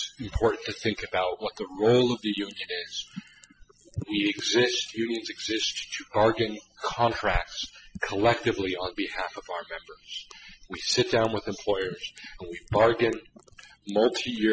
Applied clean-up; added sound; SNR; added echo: classical method spectral subtraction.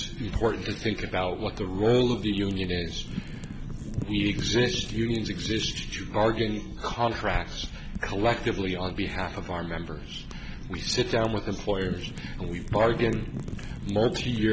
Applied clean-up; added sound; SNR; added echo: none; Wind / Fire; 7 dB; none.